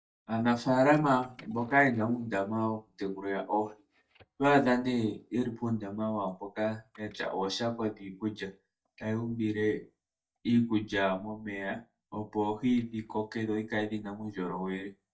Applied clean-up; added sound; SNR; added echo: neural mask model DeepFilterNet 3.